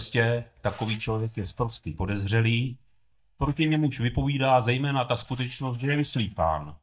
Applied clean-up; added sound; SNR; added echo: neural mask model DeepFilterNet 3.